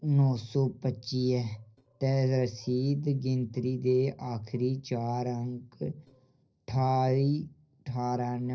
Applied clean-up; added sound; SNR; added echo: neural separator model SepFormer DNS4.